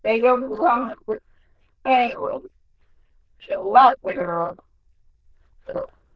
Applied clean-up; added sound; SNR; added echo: neural diffusion model UNIVERSE++.